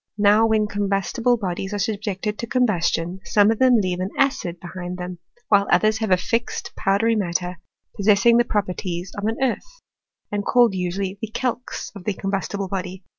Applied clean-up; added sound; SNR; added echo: none; none; none; none.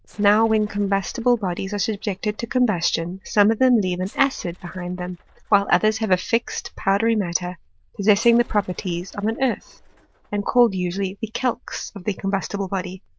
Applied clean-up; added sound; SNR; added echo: neural diffusion model UNIVERSE++.